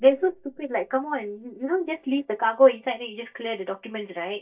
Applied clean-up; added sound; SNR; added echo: neural mask model DeepFilterNet 3.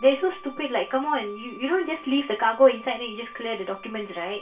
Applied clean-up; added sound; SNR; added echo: none; Wind instrument, woodwind instrument; 20 dB; reverberation time 0.2 s.